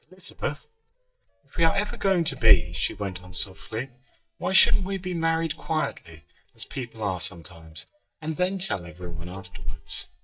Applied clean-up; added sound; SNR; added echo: neural mask model DeepFilterNet 3.